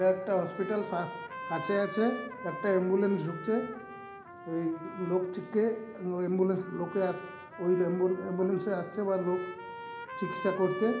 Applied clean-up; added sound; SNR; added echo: none; Trumpet; 12 dB; none.